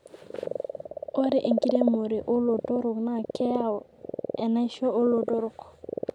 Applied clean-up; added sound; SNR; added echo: none; Frog; 6 dB; none.